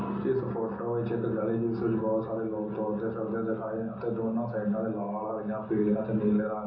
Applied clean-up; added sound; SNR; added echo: none; none; none; reverberation time 0.6 s.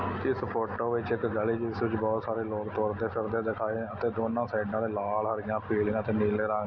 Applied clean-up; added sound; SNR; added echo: none; none; none; none.